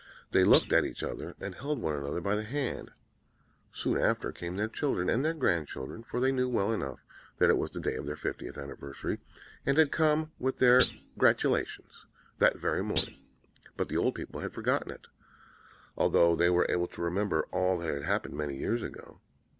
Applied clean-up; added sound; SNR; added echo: none; Thump, thud; 11 dB; none.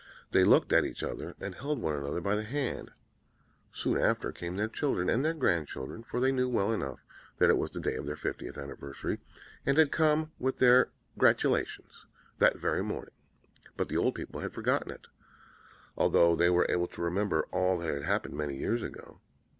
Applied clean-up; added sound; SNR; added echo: none; none; none; none.